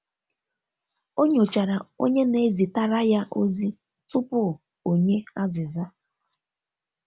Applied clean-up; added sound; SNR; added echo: none; none; none; none.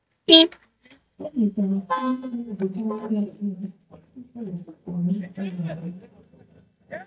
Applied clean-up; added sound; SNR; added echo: neural mask model DeepFilterNet 3.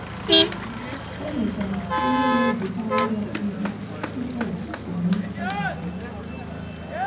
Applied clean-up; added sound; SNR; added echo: none; Motor vehicle (road); -2 dB; reverberation time 0.9 s.